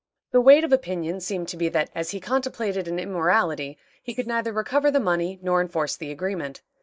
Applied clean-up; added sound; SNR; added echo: neural mask model Resemble Enhance denoiser.